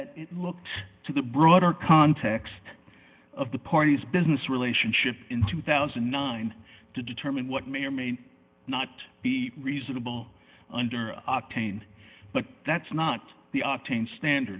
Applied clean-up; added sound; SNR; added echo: none; none; none; none.